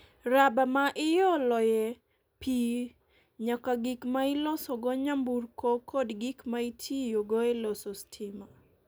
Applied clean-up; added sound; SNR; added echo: none; none; none; none.